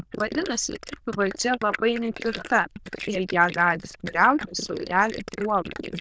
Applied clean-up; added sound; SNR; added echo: neural diffusion model UNIVERSE++.